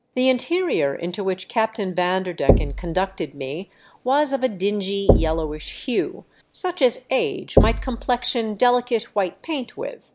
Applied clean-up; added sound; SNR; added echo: none; Knock / Wood; 1 dB; none.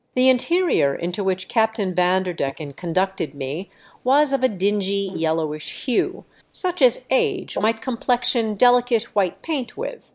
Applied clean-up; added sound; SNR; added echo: neural mask model Resemble Enhance denoiser.